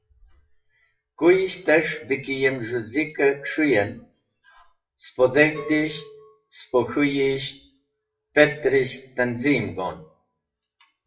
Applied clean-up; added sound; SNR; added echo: classical method WPE with log-MMSE.